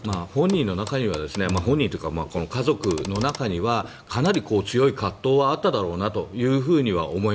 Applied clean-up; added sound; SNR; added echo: none; Clock; 19 dB; none.